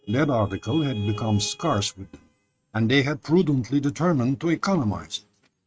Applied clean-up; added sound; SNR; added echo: neural mask model RNNoise.